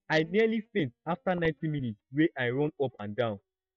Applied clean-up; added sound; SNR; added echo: neural mask model DeepFilterNet 3.